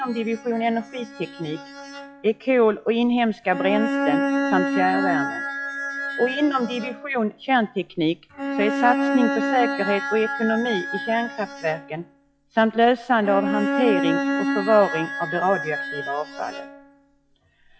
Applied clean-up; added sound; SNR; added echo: classical method log-MMSE.